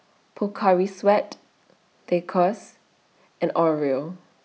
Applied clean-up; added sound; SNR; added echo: none; none; none; none.